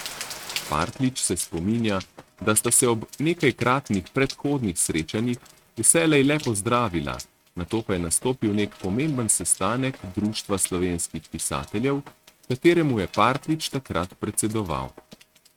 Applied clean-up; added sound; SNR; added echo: neural mask model RNNoise.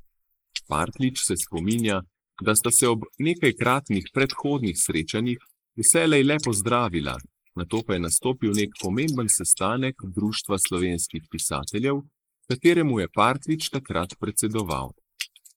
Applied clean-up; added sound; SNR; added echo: neural mask model Resemble Enhance denoiser.